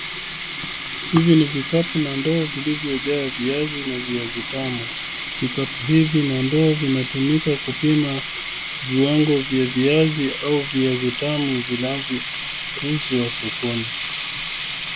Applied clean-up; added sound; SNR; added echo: none; Sink (filling or washing); 7 dB; none.